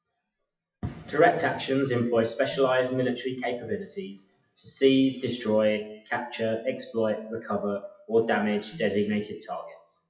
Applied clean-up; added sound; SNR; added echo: classical method WPE with log-MMSE.